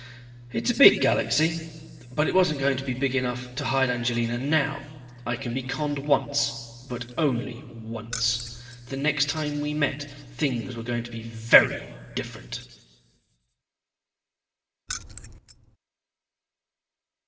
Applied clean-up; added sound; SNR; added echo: none; Keys jangling; 11 dB; reverberation time 1.8 s.